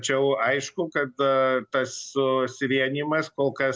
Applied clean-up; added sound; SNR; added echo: none; none; none; none.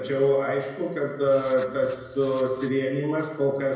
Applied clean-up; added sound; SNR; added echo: none; Writing; 19 dB; reverberation time 1.0 s.